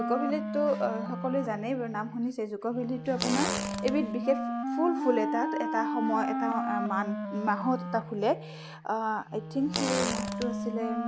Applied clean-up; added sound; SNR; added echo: none; Wind instrument, woodwind instrument + Fart; 2 dB; none.